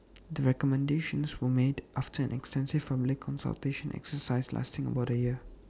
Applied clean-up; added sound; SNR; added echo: none; none; none; none.